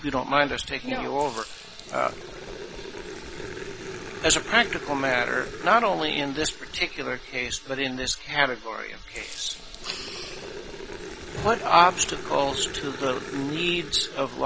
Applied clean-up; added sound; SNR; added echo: none; Growling; 12 dB; none.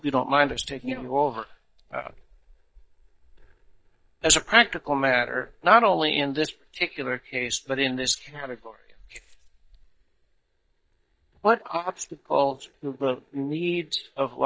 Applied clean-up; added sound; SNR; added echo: neural mask model DeepFilterNet 3.